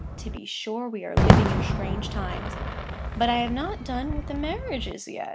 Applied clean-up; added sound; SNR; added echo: none; Fireworks; -5 dB; none.